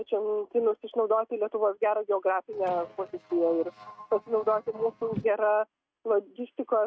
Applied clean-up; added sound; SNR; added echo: neural mask model RNNoise.